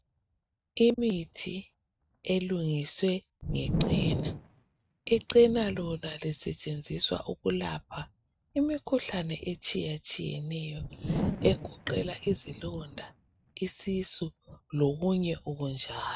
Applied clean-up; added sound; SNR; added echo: neural mask model RNNoise.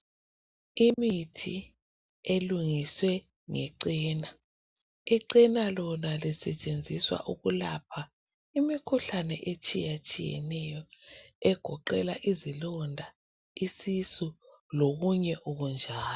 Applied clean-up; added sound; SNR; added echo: none; none; none; none.